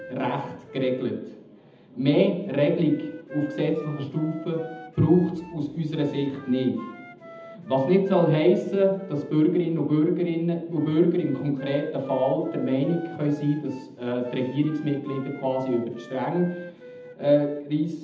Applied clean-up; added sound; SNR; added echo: none; Wind instrument, woodwind instrument; 19 dB; reverberation time 0.8 s.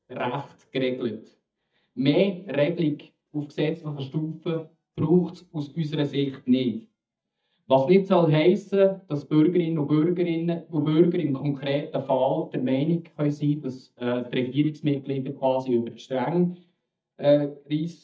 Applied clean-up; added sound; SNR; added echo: neural mask model DeepFilterNet 3.